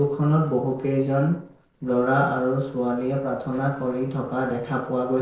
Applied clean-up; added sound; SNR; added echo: neural separator model SepFormer DNS4.